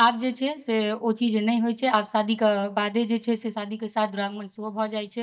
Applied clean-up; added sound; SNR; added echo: neural mask model DeepFilterNet 3.